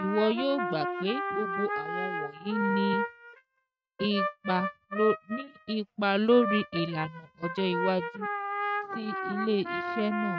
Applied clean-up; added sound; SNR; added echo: neural mask model RNNoise.